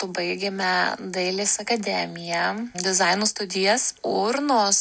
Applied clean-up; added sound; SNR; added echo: none; none; none; none.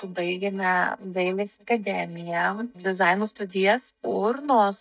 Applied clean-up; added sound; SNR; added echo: neural mask model DeepFilterNet 3.